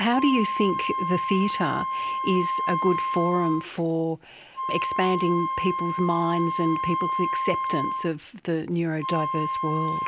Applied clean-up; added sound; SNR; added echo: none; Wind instrument, woodwind instrument; 2 dB; none.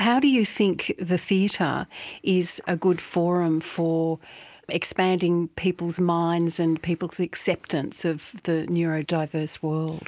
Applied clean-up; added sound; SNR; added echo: none; none; none; none.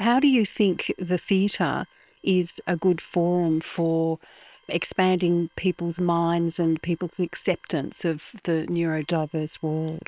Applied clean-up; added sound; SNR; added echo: neural separator model SepFormer WHAM!.